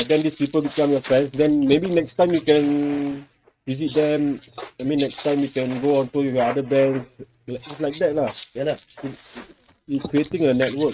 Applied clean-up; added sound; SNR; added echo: neural mask model RNNoise.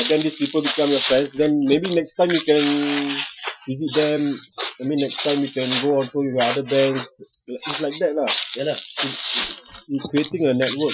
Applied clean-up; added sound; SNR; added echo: classical method Wiener filter.